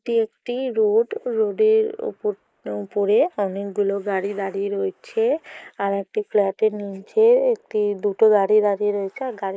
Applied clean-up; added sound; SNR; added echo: neural mask model Resemble Enhance denoiser.